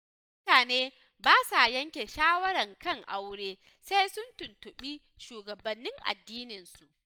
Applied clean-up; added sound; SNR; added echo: neural mask model DeepFilterNet 3.